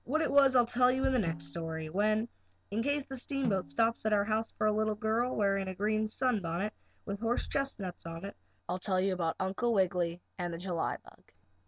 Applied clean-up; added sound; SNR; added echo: none; Bass drum + Snare drum; 13 dB; none.